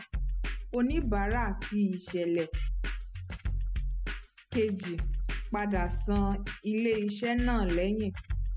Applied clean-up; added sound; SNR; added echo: classical method spectral subtraction.